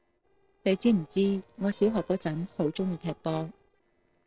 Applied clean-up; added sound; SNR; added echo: neural separator model SepFormer DNS4.